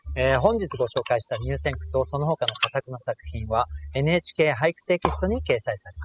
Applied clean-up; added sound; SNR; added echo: classical method spectral subtraction.